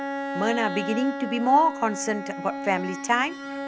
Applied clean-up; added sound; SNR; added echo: none; Bowed string instrument; 7 dB; none.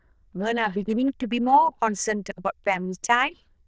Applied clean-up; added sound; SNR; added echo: neural diffusion model UNIVERSE++.